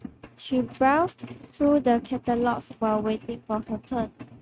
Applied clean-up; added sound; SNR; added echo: neural mask model RNNoise.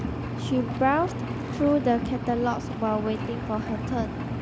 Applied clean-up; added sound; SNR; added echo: none; Engine; 4 dB; none.